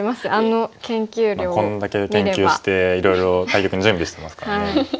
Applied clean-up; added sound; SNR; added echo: none; none; none; none.